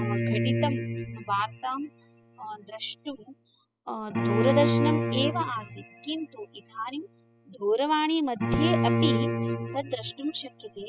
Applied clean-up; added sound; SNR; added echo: classical method spectral subtraction.